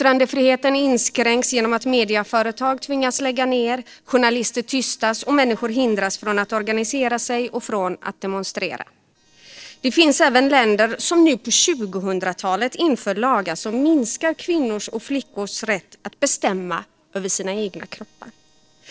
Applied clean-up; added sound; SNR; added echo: neural separator model SepFormer DNS4.